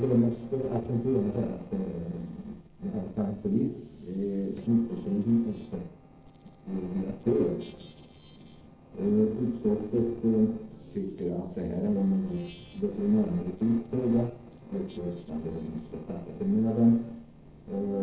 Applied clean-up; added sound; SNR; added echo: neural separator model SepFormer DNS4.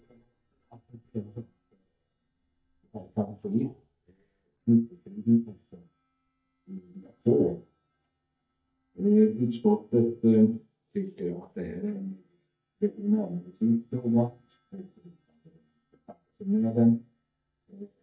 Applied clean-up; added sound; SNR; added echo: neural mask model DeepFilterNet 3.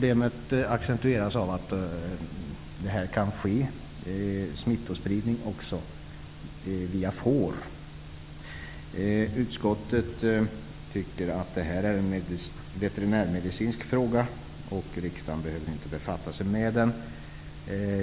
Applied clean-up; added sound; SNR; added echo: none; none; none; none.